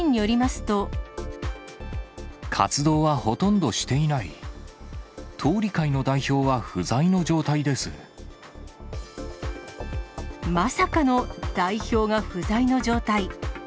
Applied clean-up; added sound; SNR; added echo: none; none; none; none.